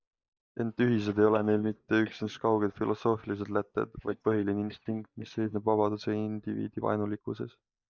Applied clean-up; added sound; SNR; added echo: neural mask model DeepFilterNet 3.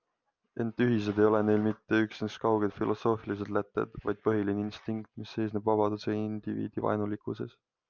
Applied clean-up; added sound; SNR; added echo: none; none; none; none.